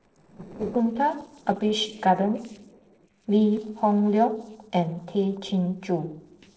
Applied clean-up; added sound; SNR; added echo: neural separator model SepFormer DNS4.